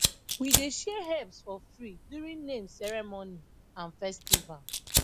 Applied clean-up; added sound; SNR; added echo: none; Fire; -5 dB; none.